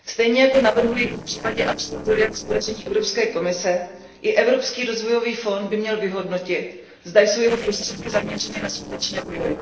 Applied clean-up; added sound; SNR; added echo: neural separator model SepFormer DNS4.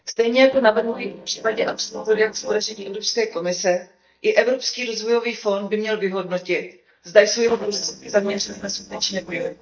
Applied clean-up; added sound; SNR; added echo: neural mask model DeepFilterNet 3.